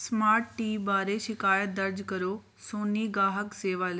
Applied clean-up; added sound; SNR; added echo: none; none; none; none.